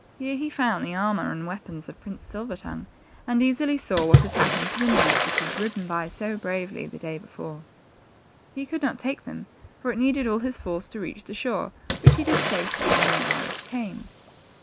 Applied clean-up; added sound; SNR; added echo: none; Water / Splash, splatter; -1 dB; none.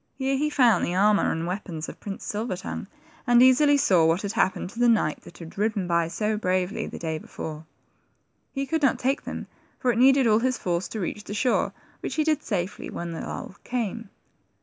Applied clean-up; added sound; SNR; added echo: none; none; none; none.